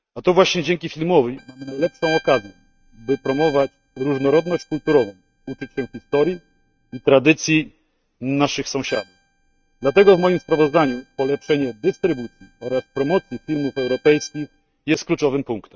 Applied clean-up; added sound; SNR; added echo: neural mask model RNNoise.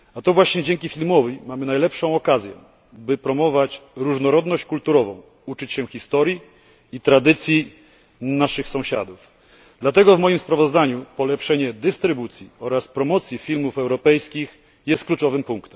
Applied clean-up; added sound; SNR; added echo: none; none; none; none.